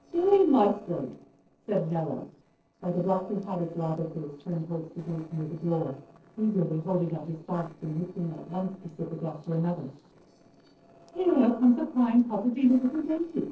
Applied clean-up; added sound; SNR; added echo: neural separator model SepFormer DNS4.